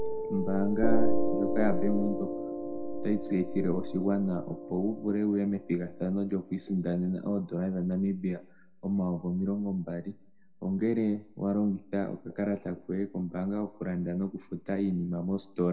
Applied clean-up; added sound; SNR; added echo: none; Piano; 1 dB; reverberation time 0.6 s.